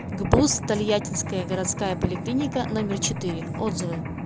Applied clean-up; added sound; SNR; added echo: none; Mechanisms; 5 dB; none.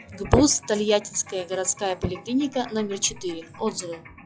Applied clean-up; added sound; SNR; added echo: classical method log-MMSE.